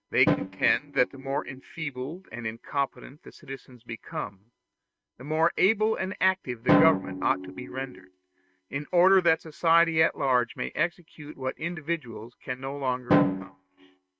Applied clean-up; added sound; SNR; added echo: neural mask model RNNoise.